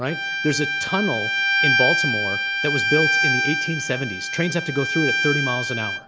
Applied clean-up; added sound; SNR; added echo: none; Bowed string instrument; -3 dB; none.